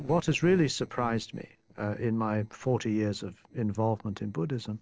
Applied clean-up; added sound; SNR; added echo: neural separator model SepFormer DNS4.